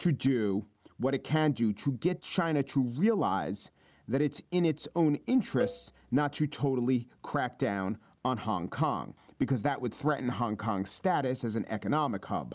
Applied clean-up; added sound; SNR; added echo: none; Cowbell; 11 dB; none.